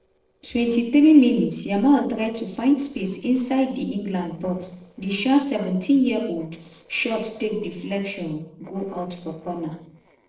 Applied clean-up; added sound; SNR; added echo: neural separator model SepFormer DNS4.